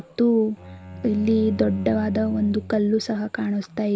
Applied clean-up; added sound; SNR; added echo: none; Bowed string instrument; 15 dB; none.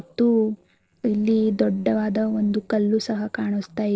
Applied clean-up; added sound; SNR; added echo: neural separator model SepFormer DNS4.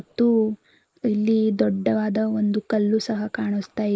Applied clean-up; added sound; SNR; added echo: neural mask model Resemble Enhance denoiser.